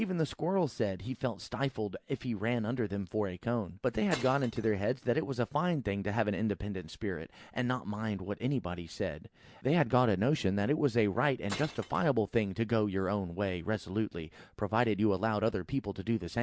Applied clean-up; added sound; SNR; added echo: none; Glass; 14 dB; none.